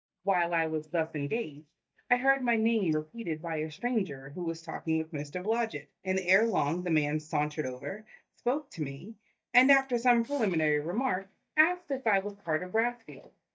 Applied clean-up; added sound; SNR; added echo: neural mask model DeepFilterNet 3.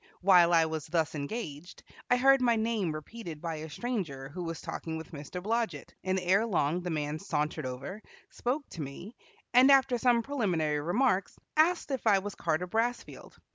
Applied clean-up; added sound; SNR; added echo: none; none; none; none.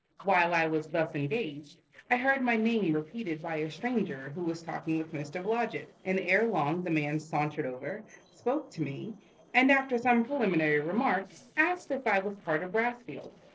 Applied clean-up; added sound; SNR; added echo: neural separator model SepFormer DNS4.